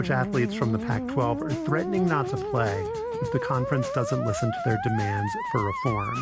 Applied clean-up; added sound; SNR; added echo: none; Musical instrument; 4 dB; none.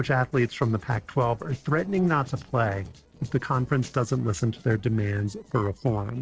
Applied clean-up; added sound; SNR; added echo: neural separator model SepFormer DNS4.